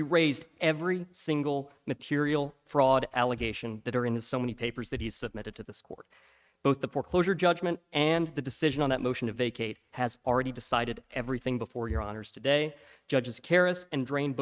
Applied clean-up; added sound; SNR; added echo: neural mask model RNNoise.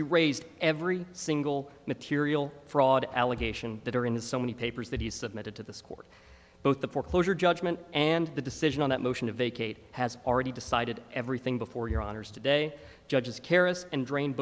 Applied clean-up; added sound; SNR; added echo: none; none; none; none.